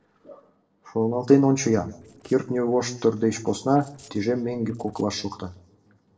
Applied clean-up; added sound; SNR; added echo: neural separator model SepFormer DNS4.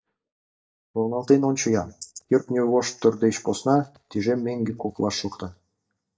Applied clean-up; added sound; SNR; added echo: neural mask model DeepFilterNet 3.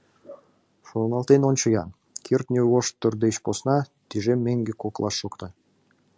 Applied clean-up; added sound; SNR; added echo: none; none; none; none.